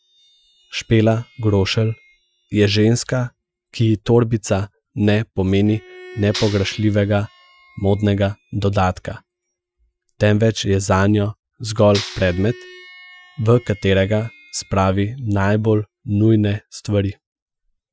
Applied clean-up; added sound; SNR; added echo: classical method Wiener filter.